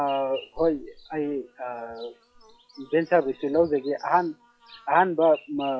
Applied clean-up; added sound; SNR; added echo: classical method log-MMSE.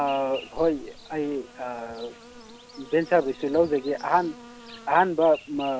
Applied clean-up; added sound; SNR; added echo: none; Insect; 19 dB; none.